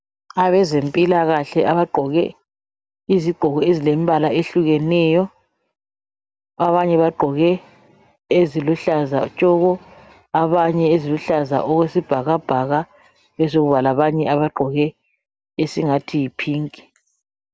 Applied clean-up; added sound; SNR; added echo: none; none; none; none.